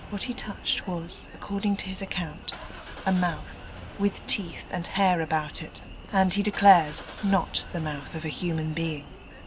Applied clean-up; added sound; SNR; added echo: none; Engine starting / Car; 14 dB; none.